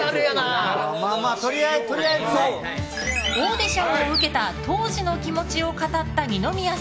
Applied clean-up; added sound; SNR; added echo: none; Bird; 10 dB; none.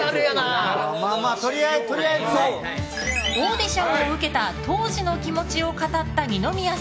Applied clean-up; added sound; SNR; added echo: none; none; none; none.